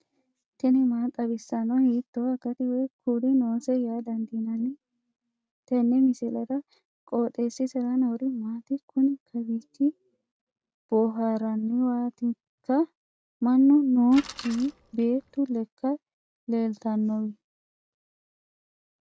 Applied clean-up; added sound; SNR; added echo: none; Bicycle; 16 dB; none.